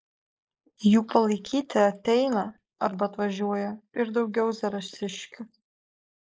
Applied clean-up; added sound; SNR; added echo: neural mask model Resemble Enhance denoiser.